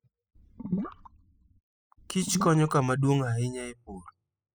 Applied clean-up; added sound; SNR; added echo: classical method spectral subtraction.